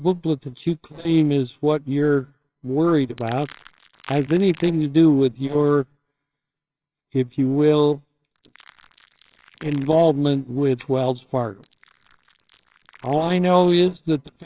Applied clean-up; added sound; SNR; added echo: neural separator model SepFormer WHAMR!.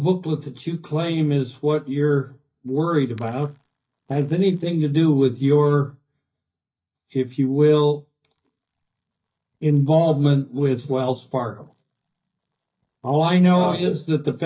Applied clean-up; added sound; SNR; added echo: neural mask model DeepFilterNet 3.